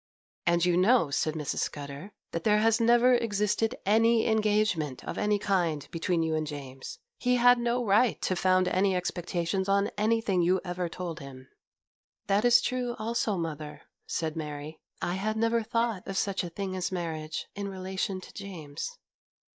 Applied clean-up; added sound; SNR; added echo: neural mask model DeepFilterNet 3.